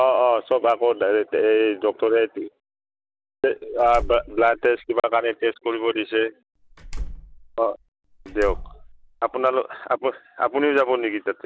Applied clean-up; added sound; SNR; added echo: none; Slam; 12 dB; none.